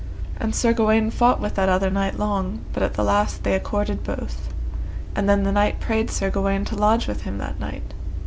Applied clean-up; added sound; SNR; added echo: none; none; none; none.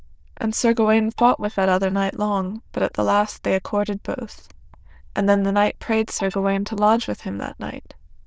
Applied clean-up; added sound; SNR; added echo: neural diffusion model UNIVERSE++.